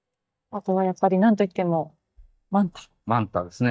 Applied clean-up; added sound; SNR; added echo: neural mask model DeepFilterNet 3.